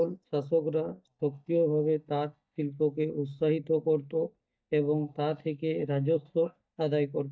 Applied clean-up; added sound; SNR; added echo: neural mask model DeepFilterNet 3.